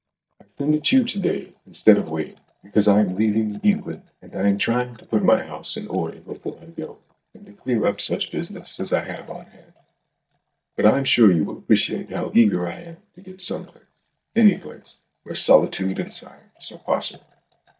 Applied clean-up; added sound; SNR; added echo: neural mask model DeepFilterNet 3.